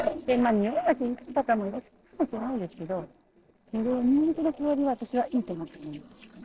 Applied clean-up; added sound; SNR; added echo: neural separator model SepFormer DNS4.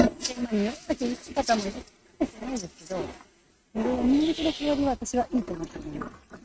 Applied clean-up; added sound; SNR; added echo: neural mask model RNNoise.